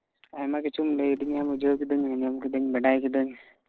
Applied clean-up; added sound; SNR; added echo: neural separator model SepFormer DNS4.